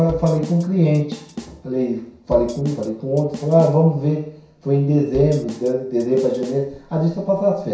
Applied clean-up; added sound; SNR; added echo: none; Drum / Drum kit; 17 dB; reverberation time 0.6 s.